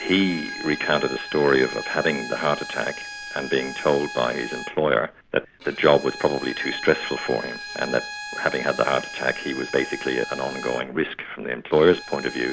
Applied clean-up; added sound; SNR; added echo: none; Bowed string instrument; 12 dB; none.